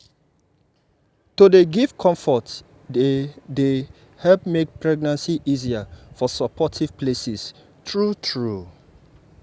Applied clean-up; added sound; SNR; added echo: none; none; none; none.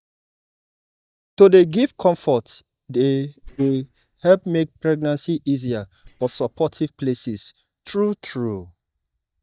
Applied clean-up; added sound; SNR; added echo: neural mask model DeepFilterNet 3.